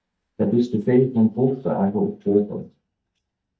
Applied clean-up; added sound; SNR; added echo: neural mask model DeepFilterNet 3.